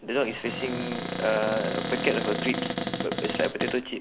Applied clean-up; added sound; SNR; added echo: none; Cupboard open or close; 3 dB; none.